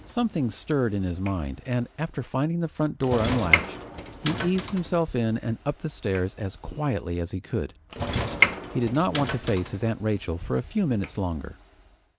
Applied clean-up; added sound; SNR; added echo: none; Sliding door / Train; 6 dB; none.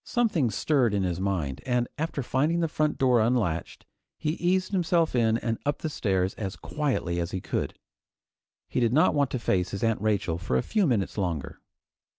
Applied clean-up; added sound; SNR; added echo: none; none; none; none.